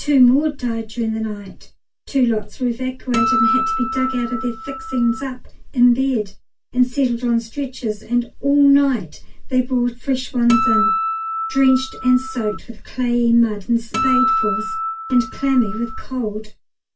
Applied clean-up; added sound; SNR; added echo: none; Acoustic guitar; 3 dB; reverberation time 0.2 s.